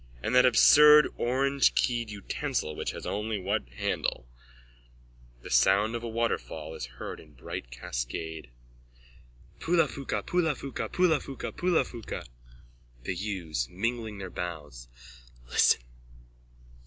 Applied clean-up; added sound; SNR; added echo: none; none; none; none.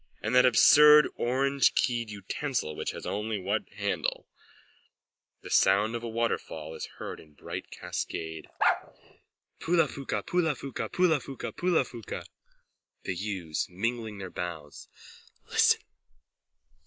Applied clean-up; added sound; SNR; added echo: neural mask model Resemble Enhance denoiser.